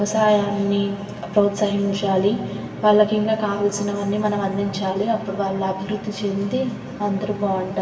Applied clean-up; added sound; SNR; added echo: none; none; none; reverberation time 2.5 s.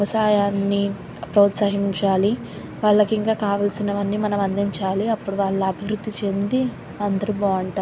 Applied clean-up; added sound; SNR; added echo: none; none; none; none.